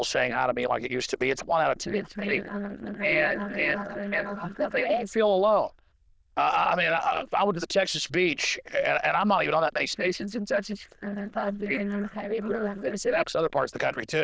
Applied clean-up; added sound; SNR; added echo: neural diffusion model UNIVERSE++.